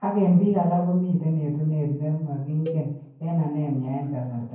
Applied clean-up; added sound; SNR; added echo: none; Cowbell; 16 dB; reverberation time 0.9 s.